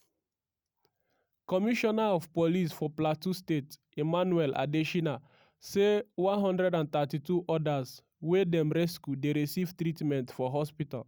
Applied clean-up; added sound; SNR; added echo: none; none; none; none.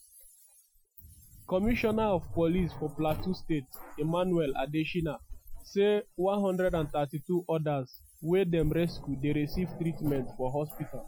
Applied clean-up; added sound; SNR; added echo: classical method Wiener filter.